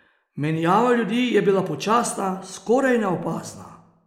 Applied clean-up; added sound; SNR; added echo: neural mask model Resemble Enhance denoiser.